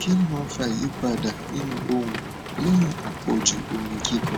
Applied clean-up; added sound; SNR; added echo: none; Rain; 6 dB; none.